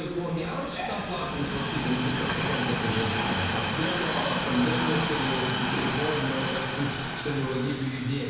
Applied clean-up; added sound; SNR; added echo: none; Train; 1 dB; reverberation time 1.0 s.